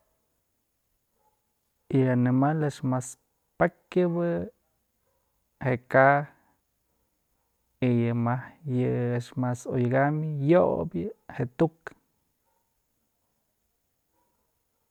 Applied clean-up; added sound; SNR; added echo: none; none; none; none.